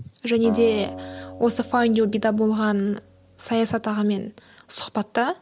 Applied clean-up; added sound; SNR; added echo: none; Acoustic guitar; 16 dB; none.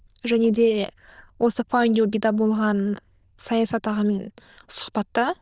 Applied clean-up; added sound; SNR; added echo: neural diffusion model UNIVERSE++.